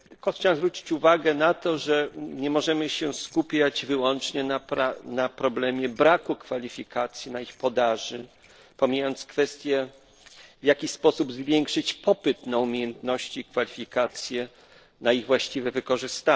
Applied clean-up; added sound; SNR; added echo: neural separator model SepFormer DNS4.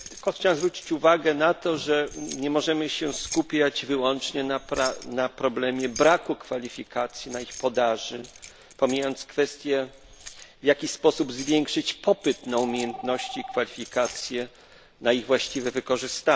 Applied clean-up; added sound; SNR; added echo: none; Telephone + Keys jangling; 17 dB; none.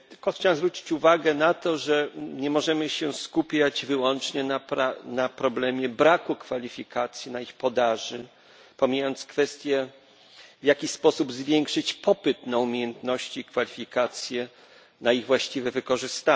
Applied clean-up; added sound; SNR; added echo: none; none; none; none.